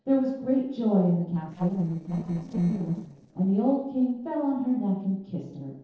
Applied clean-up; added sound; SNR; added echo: neural separator model SepFormer DNS4.